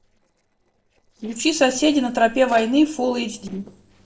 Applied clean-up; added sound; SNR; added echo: neural separator model SepFormer DNS4.